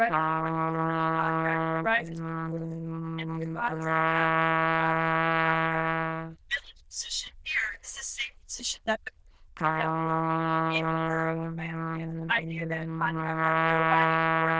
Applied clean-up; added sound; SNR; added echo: neural diffusion model UNIVERSE++.